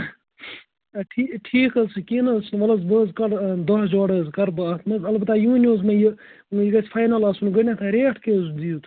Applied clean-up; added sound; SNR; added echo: none; none; none; none.